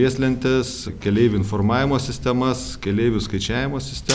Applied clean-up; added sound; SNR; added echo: none; none; none; none.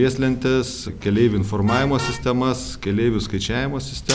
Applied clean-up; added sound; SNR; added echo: none; Vehicle horn, car horn, honking; 17 dB; none.